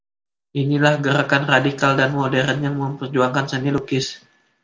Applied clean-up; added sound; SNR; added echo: none; none; none; none.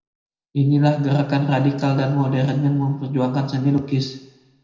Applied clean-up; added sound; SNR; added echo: none; none; none; reverberation time 0.8 s.